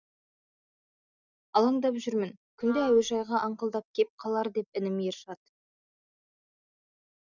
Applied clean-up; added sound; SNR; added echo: neural mask model DeepFilterNet 3.